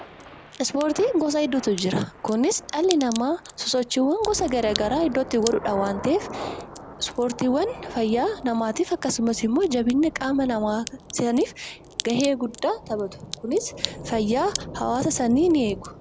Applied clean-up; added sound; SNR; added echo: none; Crack + Thunder / Rain; 13 dB; none.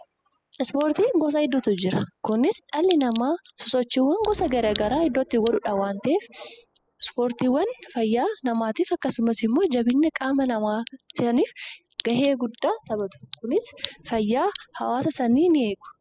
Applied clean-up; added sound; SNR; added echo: classical method spectral subtraction.